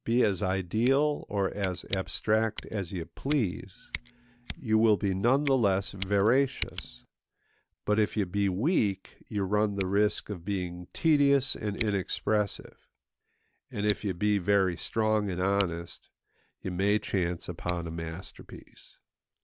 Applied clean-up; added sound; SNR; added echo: none; Scissors; 10 dB; none.